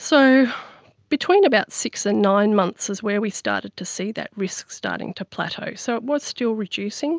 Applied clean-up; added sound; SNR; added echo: none; none; none; none.